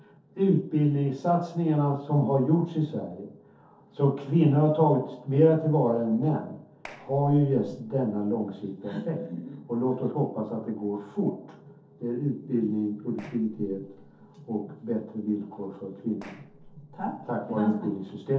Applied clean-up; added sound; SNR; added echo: neural separator model SepFormer DNS4.